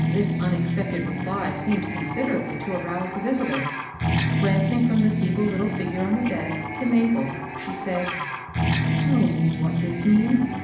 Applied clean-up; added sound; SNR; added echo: none; Guitar; 1 dB; reverberation time 0.8 s.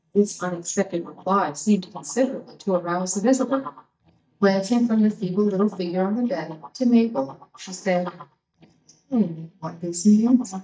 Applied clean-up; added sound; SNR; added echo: neural mask model DeepFilterNet 3.